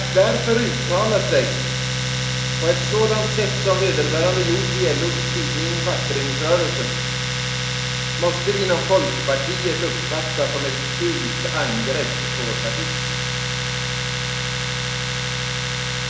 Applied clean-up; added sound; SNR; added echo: none; Domestic sounds, home sounds; -1 dB; reverberation time 1.0 s.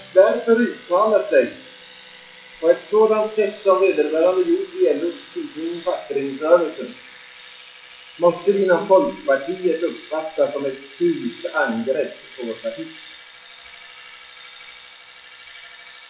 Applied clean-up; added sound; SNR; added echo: classical method WPE with log-MMSE.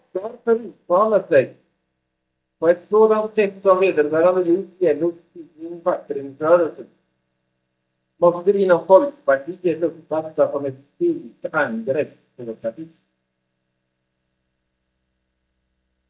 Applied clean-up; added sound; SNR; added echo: neural mask model DeepFilterNet 3.